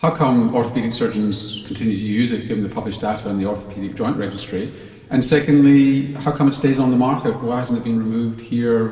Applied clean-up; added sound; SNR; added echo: none; none; none; reverberation time 3.0 s.